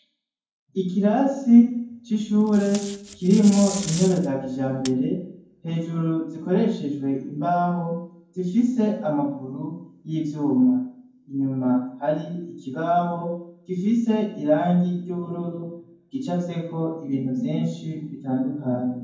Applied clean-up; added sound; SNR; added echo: none; Packing tape, duct tape; 14 dB; reverberation time 0.9 s.